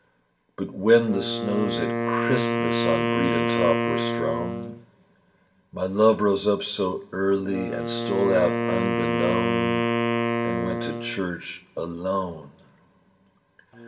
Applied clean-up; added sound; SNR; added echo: none; Wind instrument, woodwind instrument; 1 dB; reverberation time 0.3 s.